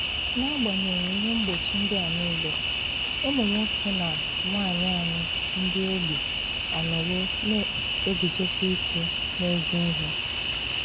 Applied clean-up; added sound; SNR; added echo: none; Cricket; -2 dB; none.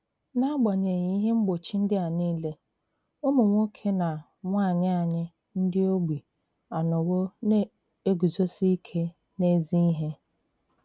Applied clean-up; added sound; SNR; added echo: none; none; none; none.